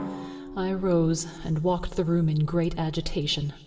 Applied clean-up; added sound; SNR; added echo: none; Drum; 16 dB; reverberation time 2.4 s.